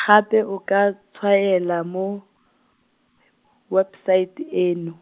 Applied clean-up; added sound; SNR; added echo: none; none; none; none.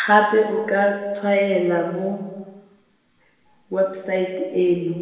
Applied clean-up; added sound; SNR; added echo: none; none; none; reverberation time 1.3 s.